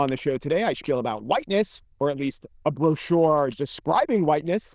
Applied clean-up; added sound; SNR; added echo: neural diffusion model UNIVERSE++.